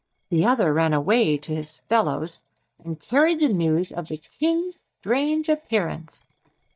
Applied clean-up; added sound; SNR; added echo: neural mask model DeepFilterNet 3.